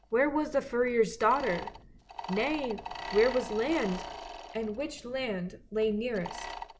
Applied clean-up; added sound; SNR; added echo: none; Mechanisms; 12 dB; none.